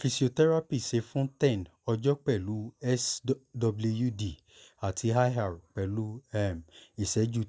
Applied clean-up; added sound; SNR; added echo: none; none; none; none.